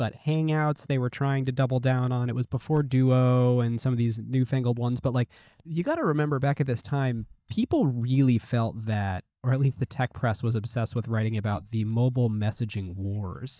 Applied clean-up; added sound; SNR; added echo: neural mask model DeepFilterNet 3.